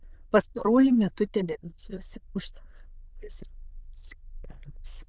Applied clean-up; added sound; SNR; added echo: neural diffusion model UNIVERSE++.